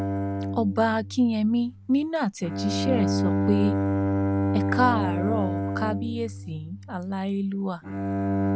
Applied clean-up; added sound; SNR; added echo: none; Bowed string instrument; 0 dB; none.